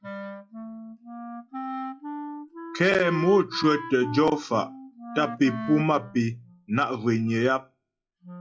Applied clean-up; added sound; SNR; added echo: classical method log-MMSE.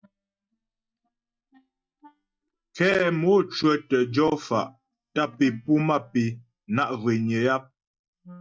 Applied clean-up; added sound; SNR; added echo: neural mask model DeepFilterNet 3.